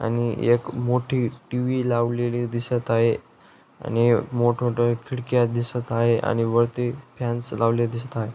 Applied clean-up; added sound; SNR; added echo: none; none; none; none.